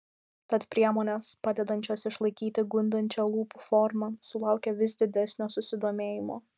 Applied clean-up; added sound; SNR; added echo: none; none; none; none.